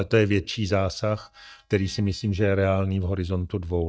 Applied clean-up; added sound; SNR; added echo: neural mask model DeepFilterNet 3.